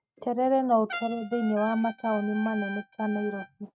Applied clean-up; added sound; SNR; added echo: neural mask model RNNoise.